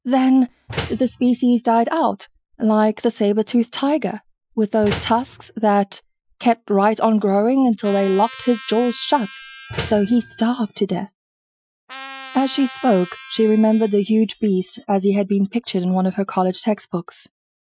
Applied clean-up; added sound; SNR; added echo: classical method Wiener filter.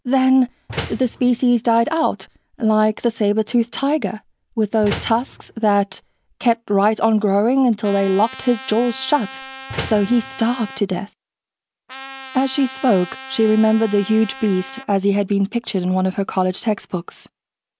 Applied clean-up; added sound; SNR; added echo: none; Slam + Trumpet; 14 dB; none.